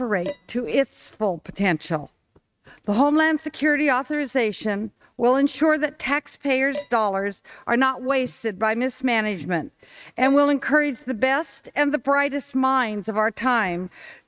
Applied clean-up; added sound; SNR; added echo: neural mask model RNNoise.